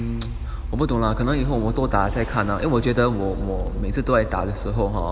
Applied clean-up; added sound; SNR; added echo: none; none; none; none.